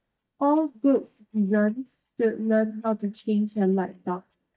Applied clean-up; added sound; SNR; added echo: neural mask model DeepFilterNet 3.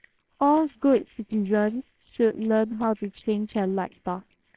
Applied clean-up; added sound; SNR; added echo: neural separator model SepFormer WHAMR!.